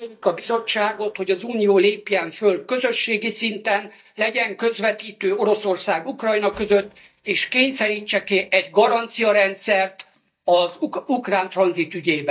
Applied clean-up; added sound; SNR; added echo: neural mask model DeepFilterNet 3.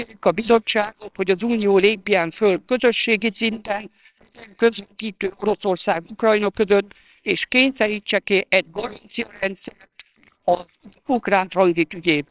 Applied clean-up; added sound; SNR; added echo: neural separator model SepFormer WHAMR!.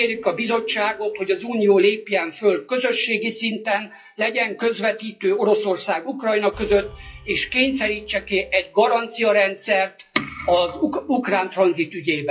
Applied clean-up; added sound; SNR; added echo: classical method WPE with log-MMSE.